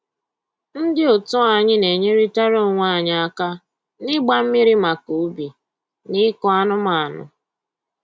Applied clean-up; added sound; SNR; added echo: none; none; none; none.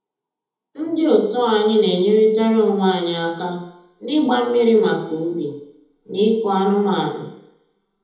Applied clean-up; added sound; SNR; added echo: none; none; none; reverberation time 1.0 s.